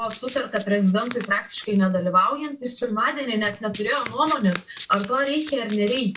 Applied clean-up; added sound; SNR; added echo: none; Domestic sounds, home sounds; 15 dB; reverberation time 0.1 s.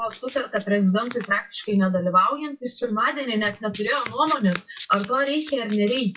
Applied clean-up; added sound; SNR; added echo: classical method WPE with log-MMSE.